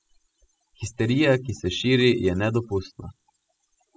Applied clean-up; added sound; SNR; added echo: classical method spectral subtraction.